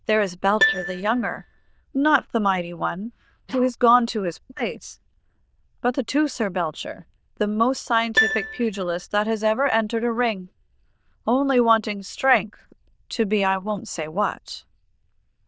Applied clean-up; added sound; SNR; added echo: neural diffusion model UNIVERSE++.